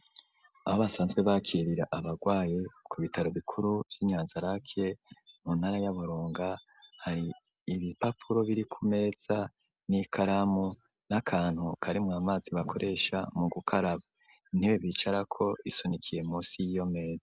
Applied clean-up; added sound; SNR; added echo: none; none; none; none.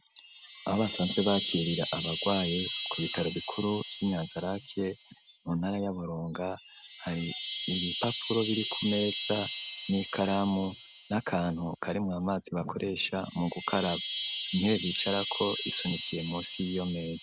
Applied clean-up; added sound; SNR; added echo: none; Chime; 7 dB; none.